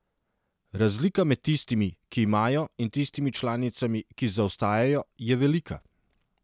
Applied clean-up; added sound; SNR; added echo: none; none; none; none.